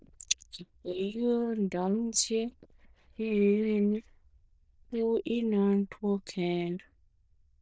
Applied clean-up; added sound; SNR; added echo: neural diffusion model UNIVERSE++.